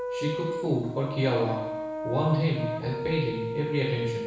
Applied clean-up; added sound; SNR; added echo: none; Brass instrument; 5 dB; reverberation time 1.1 s.